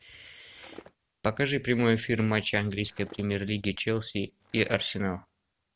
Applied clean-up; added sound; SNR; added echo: none; Skateboard; 20 dB; none.